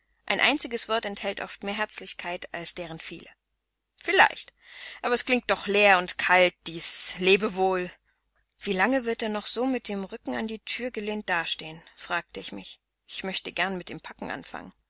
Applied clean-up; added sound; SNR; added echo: none; none; none; none.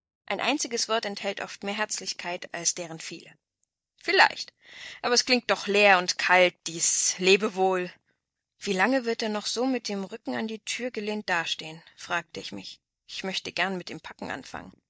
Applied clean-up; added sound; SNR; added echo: neural mask model DeepFilterNet 3.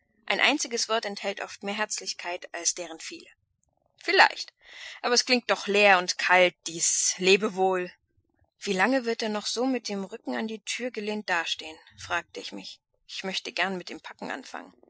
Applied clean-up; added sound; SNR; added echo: classical method Wiener filter.